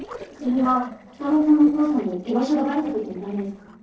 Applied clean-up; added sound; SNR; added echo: neural separator model SepFormer DNS4.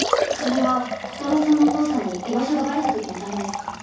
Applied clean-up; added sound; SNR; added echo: none; Liquid; 4 dB; reverberation time 0.6 s.